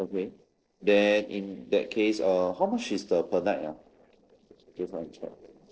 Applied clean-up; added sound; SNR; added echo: neural separator model SepFormer DNS4.